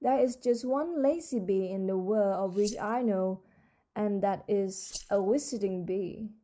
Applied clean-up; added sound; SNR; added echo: neural mask model Resemble Enhance denoiser.